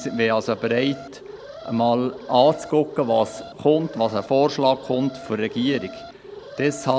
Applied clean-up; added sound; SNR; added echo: none; Alarm; 17 dB; none.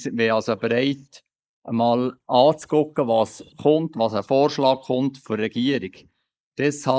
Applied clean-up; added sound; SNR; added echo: neural mask model Resemble Enhance denoiser.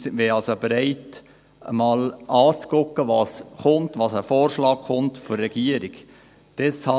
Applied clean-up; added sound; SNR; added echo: none; none; none; none.